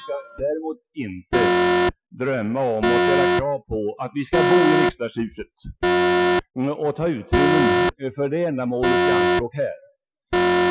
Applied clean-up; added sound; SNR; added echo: classical method Wiener filter.